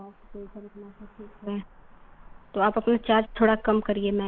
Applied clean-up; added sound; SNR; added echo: neural mask model Resemble Enhance denoiser.